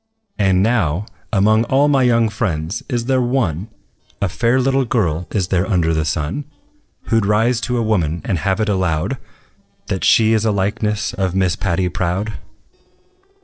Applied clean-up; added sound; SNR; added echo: neural separator model SepFormer DNS4.